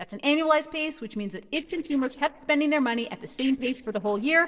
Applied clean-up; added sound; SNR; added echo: neural separator model SepFormer DNS4.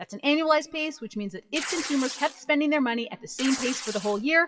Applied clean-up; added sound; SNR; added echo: classical method WPE with log-MMSE.